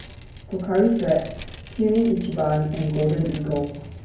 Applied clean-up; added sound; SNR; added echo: none; Vehicle; 15 dB; reverberation time 0.9 s.